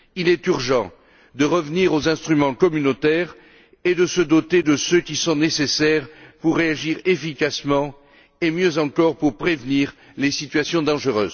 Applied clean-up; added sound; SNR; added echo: none; none; none; none.